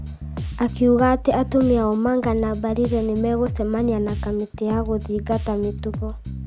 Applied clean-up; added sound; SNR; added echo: none; Bass guitar; 8 dB; none.